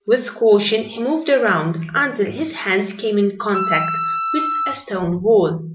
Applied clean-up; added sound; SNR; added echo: none; Wind instrument, woodwind instrument; 4 dB; none.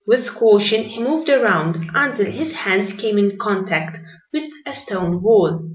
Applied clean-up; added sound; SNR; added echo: none; none; none; none.